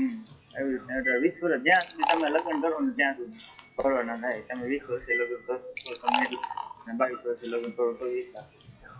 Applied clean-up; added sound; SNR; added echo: classical method WPE with log-MMSE.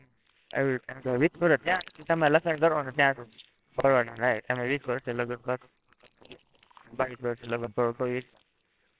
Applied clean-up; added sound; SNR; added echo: neural separator model SepFormer WHAMR!.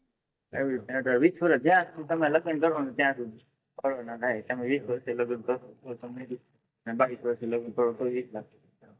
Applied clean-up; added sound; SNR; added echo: neural mask model DeepFilterNet 3.